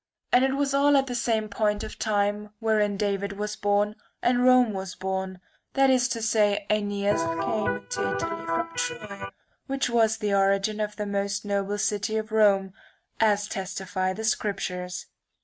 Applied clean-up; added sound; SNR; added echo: neural mask model RNNoise.